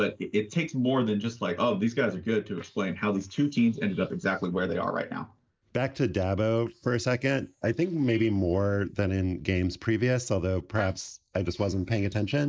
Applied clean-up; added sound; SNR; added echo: neural mask model Resemble Enhance denoiser.